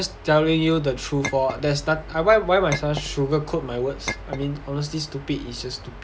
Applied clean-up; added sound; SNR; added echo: none; Chink, clink; 12 dB; none.